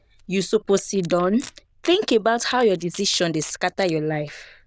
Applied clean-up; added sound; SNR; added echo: neural diffusion model UNIVERSE++.